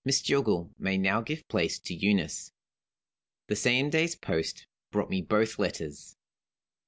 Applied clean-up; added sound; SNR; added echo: none; none; none; none.